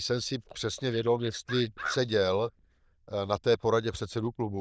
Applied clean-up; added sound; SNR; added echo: neural diffusion model UNIVERSE++.